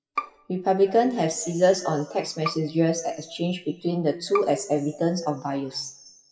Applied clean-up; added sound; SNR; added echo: classical method WPE with log-MMSE.